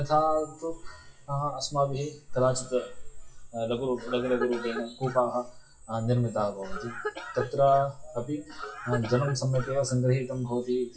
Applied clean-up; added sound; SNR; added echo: classical method WPE with log-MMSE.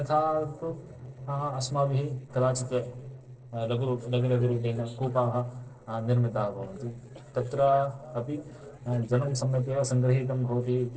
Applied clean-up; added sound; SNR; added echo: neural separator model SepFormer DNS4.